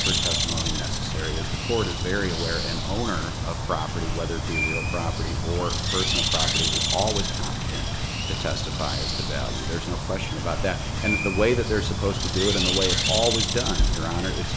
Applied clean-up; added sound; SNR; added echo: none; Bird; -2 dB; none.